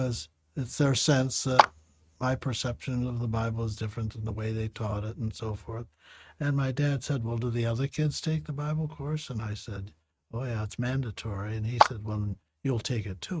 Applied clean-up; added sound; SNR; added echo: neural mask model RNNoise.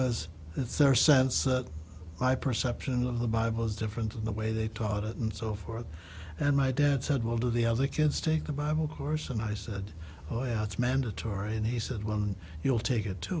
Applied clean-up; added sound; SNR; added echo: none; none; none; none.